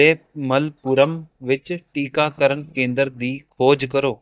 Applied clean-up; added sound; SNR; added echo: neural mask model DeepFilterNet 3.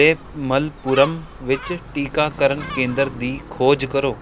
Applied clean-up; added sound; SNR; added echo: none; Gull, seagull + Traffic noise, roadway noise; 14 dB; none.